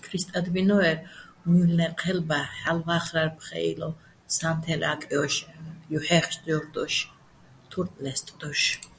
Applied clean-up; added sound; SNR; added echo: none; none; none; none.